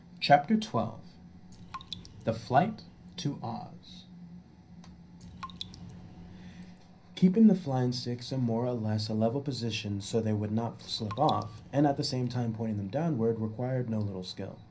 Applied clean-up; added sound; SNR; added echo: none; Raindrop; 19 dB; reverberation time 0.5 s.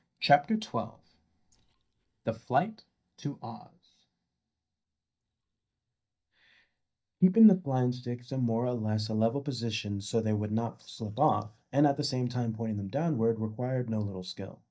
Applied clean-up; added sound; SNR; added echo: neural mask model DeepFilterNet 3.